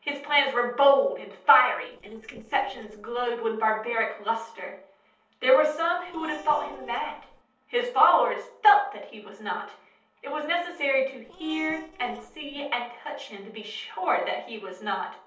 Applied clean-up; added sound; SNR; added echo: neural separator model SepFormer DNS4.